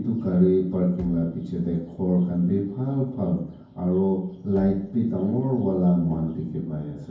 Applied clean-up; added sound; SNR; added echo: none; Bass drum; 19 dB; reverberation time 0.9 s.